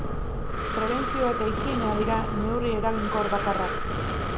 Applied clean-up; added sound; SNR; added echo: none; Breathing; -1 dB; none.